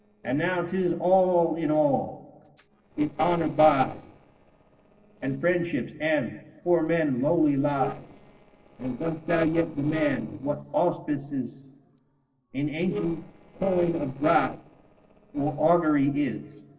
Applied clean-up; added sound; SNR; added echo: neural separator model SepFormer DNS4.